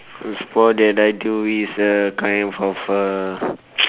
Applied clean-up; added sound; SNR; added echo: none; none; none; none.